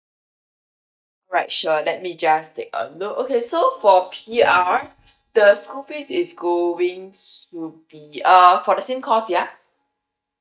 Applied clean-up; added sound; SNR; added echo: neural mask model DeepFilterNet 3.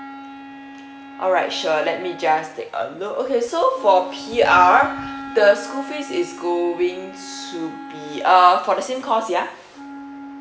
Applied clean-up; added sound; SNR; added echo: none; Wind instrument, woodwind instrument; 16 dB; reverberation time 0.8 s.